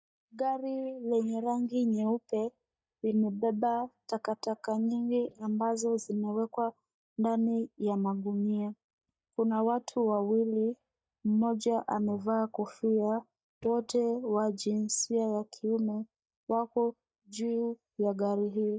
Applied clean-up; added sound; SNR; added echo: neural mask model DeepFilterNet 3.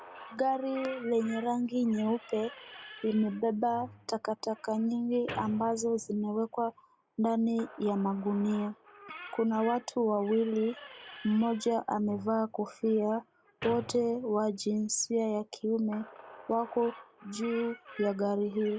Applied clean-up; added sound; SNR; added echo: none; Squeak / Slam; 18 dB; none.